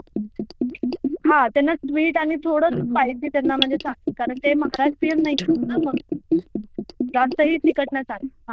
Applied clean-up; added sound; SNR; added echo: neural diffusion model UNIVERSE++.